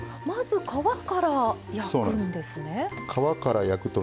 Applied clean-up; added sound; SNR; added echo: none; none; none; none.